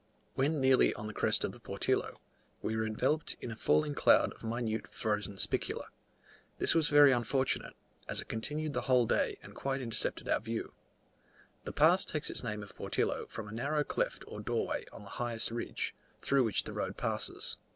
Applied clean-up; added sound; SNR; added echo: none; none; none; none.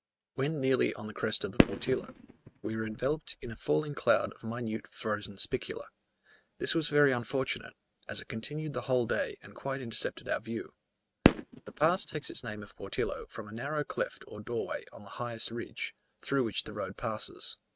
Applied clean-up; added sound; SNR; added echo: neural mask model RNNoise.